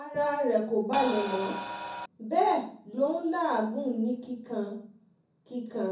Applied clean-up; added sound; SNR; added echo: none; Crash cymbal; 5 dB; reverberation time 0.6 s.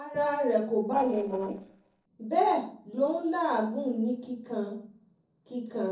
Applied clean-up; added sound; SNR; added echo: neural separator model SepFormer DNS4.